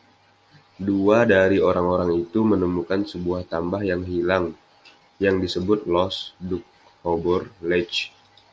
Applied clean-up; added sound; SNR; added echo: none; none; none; none.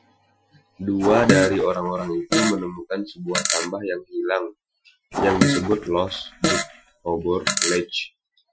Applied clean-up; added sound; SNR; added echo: classical method Wiener filter.